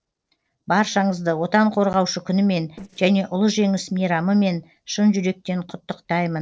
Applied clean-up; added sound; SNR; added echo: neural separator model SepFormer DNS4.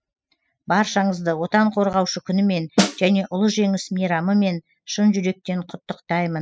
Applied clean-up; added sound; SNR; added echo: classical method spectral subtraction.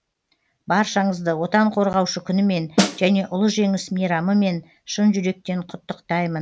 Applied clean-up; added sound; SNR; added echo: none; Snare drum; 1 dB; none.